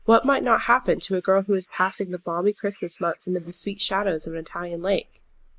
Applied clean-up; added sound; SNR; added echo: neural mask model Resemble Enhance denoiser.